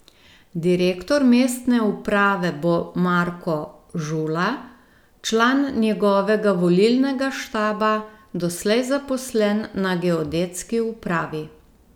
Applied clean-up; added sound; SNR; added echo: none; none; none; none.